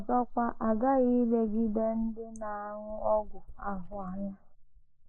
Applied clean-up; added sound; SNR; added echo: neural mask model Resemble Enhance denoiser.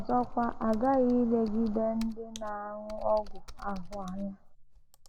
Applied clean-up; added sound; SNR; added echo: none; Computer keyboard; 10 dB; none.